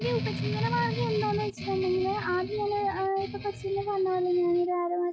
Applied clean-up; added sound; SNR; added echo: classical method log-MMSE.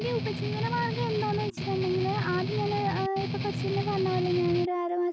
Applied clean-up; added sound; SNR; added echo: none; Strum; 2 dB; none.